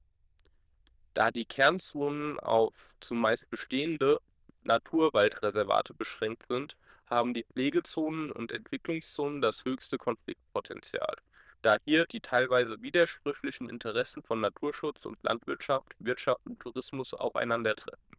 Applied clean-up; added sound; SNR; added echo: neural diffusion model UNIVERSE++.